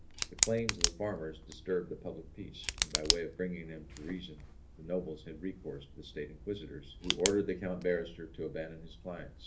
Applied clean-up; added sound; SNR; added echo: none; Tick; 1 dB; reverberation time 0.3 s.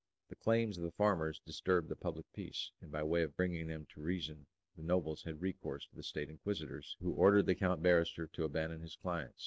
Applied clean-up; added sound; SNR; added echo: none; none; none; none.